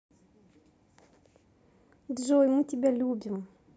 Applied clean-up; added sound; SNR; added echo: none; none; none; none.